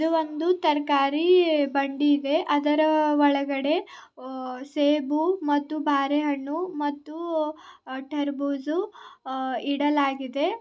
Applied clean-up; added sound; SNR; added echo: none; none; none; none.